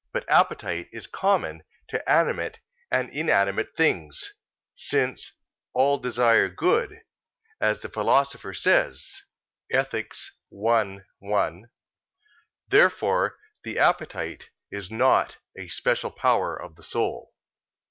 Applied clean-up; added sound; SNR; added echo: none; none; none; none.